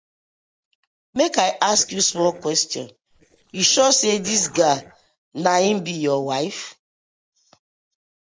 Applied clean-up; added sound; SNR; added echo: neural separator model SepFormer DNS4.